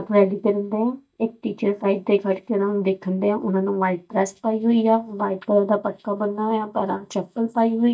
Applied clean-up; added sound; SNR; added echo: neural mask model DeepFilterNet 3.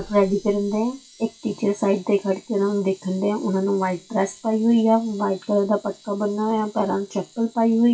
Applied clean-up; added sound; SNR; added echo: classical method WPE with log-MMSE.